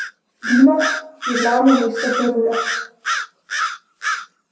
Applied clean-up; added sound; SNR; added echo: none; Bird vocalization, bird call, bird song; 5 dB; reverberation time 0.7 s.